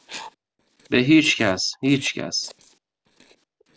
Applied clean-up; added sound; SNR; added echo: neural separator model SepFormer DNS4.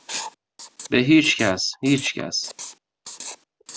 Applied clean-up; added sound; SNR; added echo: none; Writing; 14 dB; none.